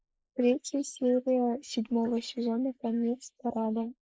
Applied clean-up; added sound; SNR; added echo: neural mask model Resemble Enhance denoiser.